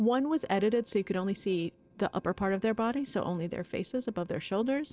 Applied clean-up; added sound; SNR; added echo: neural separator model SepFormer DNS4.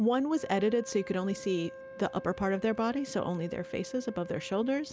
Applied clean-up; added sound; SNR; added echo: none; Wind instrument, woodwind instrument; 16 dB; none.